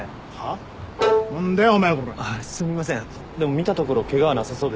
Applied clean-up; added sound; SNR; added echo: none; Bowed string instrument; 3 dB; none.